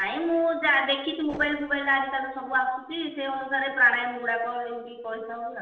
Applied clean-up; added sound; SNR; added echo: neural separator model SepFormer DNS4.